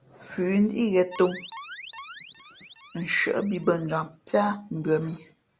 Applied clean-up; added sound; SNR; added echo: none; Alarm; 16 dB; none.